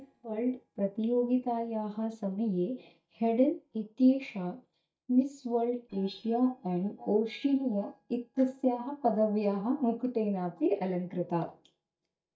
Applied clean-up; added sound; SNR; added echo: neural mask model DeepFilterNet 3.